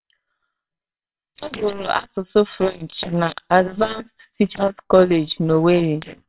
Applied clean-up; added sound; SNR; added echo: neural separator model SepFormer WHAMR!.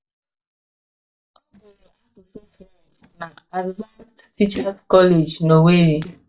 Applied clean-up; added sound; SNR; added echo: neural mask model DeepFilterNet 3.